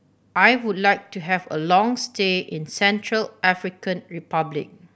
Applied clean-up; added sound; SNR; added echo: none; none; none; none.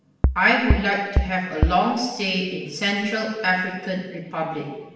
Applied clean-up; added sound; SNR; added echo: none; Bass drum; -1 dB; reverberation time 1.0 s.